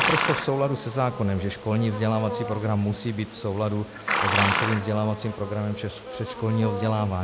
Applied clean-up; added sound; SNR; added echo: none; Livestock, farm animals, working animals; 4 dB; none.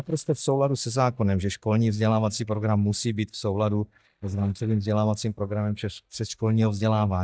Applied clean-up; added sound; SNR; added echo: neural mask model DeepFilterNet 3.